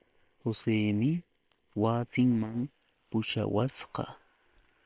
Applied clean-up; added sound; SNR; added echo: neural separator model SepFormer WHAM!.